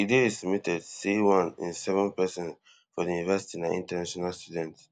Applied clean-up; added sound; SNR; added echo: none; none; none; none.